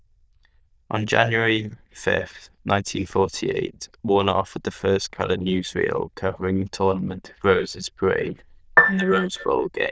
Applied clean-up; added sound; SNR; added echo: neural diffusion model UNIVERSE++.